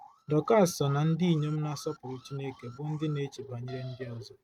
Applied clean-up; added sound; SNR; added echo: neural mask model RNNoise.